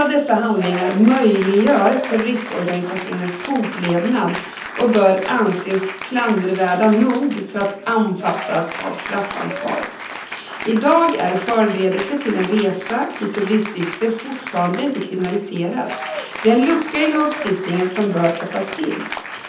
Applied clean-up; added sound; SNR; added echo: none; Applause / Cheering; 11 dB; reverberation time 0.7 s.